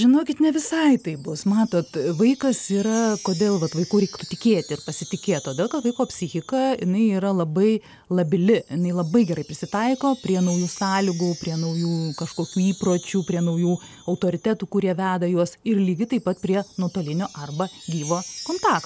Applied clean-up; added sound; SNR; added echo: none; Wind chime; 19 dB; none.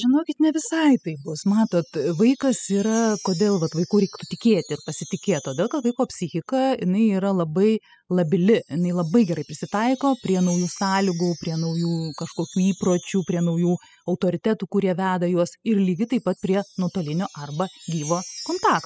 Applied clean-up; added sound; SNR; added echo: classical method spectral subtraction.